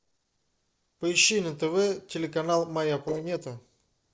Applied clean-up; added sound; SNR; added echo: neural separator model SepFormer DNS4.